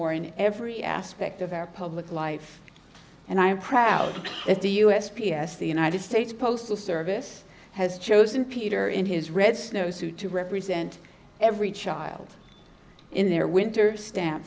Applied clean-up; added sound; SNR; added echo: none; none; none; none.